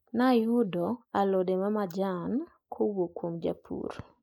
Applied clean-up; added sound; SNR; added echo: neural mask model Resemble Enhance denoiser.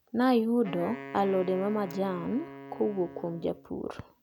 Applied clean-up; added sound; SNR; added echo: none; Wind instrument, woodwind instrument; 14 dB; none.